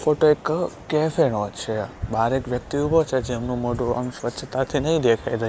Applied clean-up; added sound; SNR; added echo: none; none; none; none.